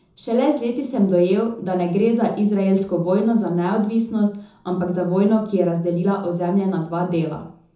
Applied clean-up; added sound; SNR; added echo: none; none; none; reverberation time 0.6 s.